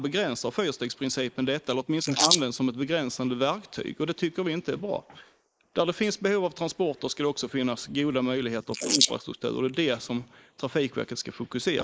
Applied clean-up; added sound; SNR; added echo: neural mask model Resemble Enhance denoiser.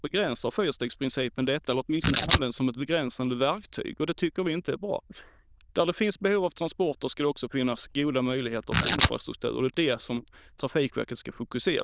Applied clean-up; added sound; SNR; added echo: neural diffusion model UNIVERSE++.